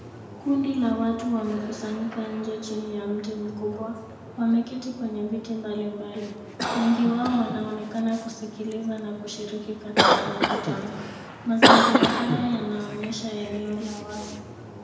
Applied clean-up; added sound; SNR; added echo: none; Cough; 0 dB; reverberation time 0.9 s.